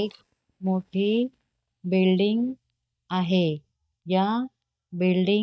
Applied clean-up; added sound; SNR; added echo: neural mask model DeepFilterNet 3.